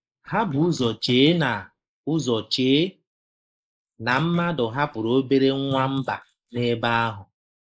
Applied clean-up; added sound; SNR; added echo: neural mask model Resemble Enhance denoiser.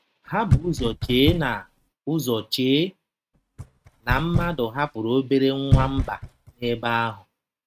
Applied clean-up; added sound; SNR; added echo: neural mask model RNNoise.